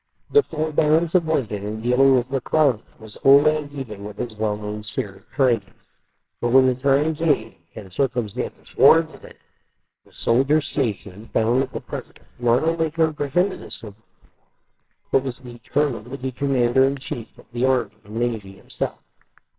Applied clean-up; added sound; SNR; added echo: neural separator model SepFormer WHAMR!.